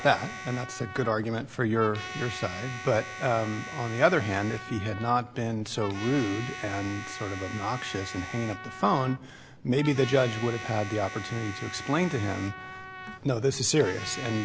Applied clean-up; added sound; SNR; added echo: none; Domestic sounds, home sounds + Trumpet; 12 dB; none.